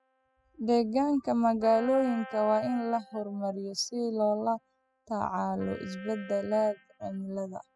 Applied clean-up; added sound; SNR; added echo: classical method spectral subtraction.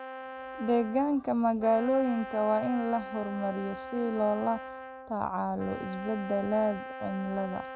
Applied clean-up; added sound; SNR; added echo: none; Brass instrument; 11 dB; none.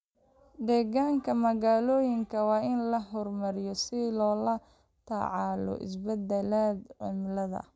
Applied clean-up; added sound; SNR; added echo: none; none; none; none.